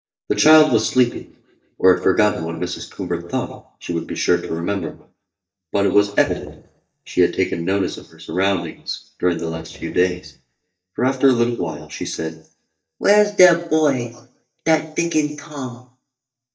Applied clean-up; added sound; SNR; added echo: neural mask model DeepFilterNet 3.